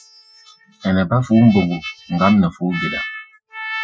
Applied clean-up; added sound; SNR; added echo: classical method Wiener filter.